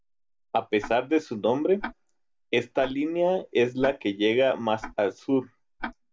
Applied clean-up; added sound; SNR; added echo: none; Tick-tock; 17 dB; none.